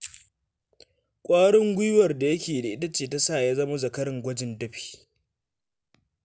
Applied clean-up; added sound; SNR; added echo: none; none; none; none.